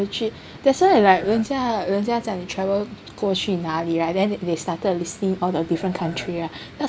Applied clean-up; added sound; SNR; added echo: none; Burping, eructation; 18 dB; none.